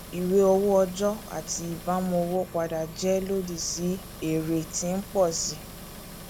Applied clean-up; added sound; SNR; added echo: none; Engine; 14 dB; none.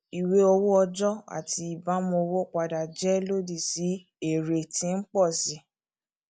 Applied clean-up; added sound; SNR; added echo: none; none; none; none.